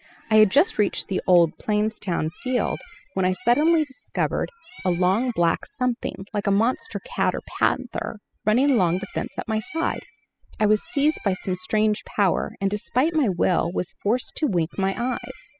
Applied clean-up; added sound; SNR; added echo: classical method spectral subtraction.